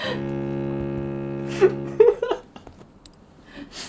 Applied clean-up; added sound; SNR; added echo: none; Bowed string instrument; 6 dB; none.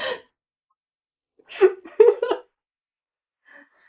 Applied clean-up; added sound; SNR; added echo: neural mask model Resemble Enhance denoiser.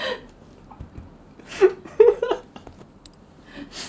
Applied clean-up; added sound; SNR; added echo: none; none; none; none.